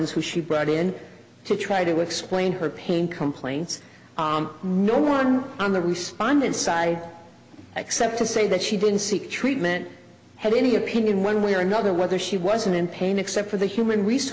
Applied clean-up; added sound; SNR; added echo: none; none; none; none.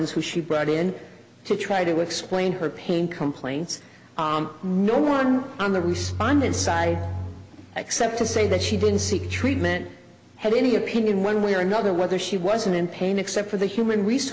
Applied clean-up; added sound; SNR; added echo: none; Bowed string instrument; 8 dB; none.